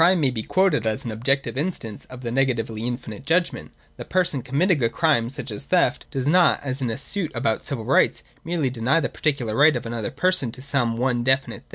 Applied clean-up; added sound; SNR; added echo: none; none; none; none.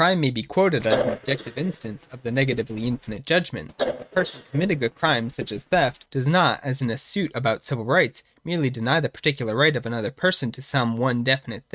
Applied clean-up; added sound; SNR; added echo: neural mask model RNNoise.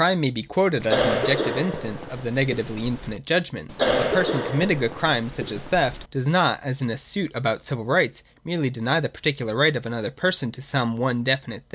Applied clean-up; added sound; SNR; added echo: none; Cough; 3 dB; none.